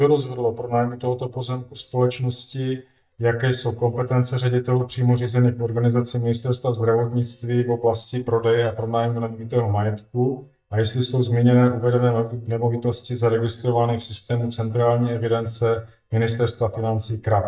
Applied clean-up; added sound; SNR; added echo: neural mask model DeepFilterNet 3.